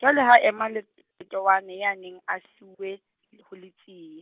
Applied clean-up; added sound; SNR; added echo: none; none; none; none.